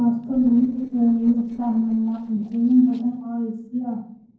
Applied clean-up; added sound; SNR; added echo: neural separator model SepFormer DNS4.